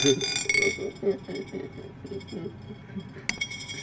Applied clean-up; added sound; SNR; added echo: none; Coin (dropping); 0 dB; reverberation time 1.8 s.